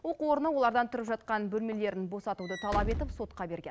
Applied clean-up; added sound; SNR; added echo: none; Walk, footsteps / Slam; 10 dB; none.